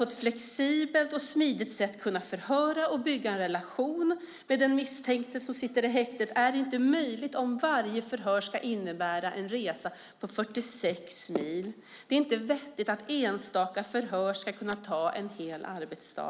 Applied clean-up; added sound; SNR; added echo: none; none; none; none.